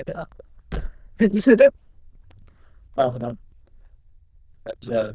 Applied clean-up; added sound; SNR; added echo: neural diffusion model UNIVERSE++.